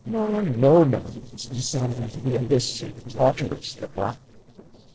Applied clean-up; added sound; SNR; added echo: neural separator model SepFormer DNS4.